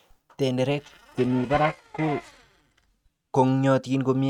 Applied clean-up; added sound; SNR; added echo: neural mask model RNNoise.